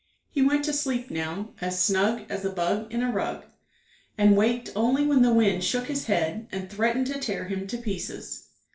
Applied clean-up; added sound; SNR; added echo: neural separator model SepFormer DNS4.